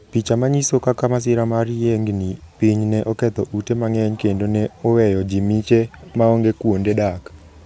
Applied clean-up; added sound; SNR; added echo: none; none; none; none.